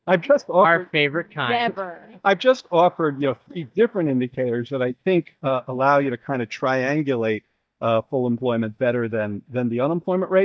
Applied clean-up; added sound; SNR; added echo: neural mask model DeepFilterNet 3.